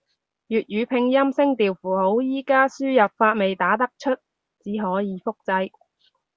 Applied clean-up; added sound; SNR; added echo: none; none; none; none.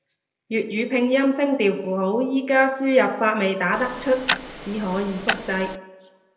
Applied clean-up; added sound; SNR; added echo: none; Tick-tock; 7 dB; reverberation time 0.9 s.